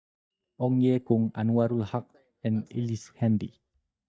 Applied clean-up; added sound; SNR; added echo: neural mask model DeepFilterNet 3.